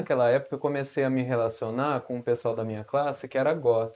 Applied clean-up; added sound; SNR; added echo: neural mask model Resemble Enhance denoiser.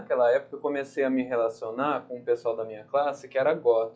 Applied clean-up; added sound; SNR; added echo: classical method log-MMSE.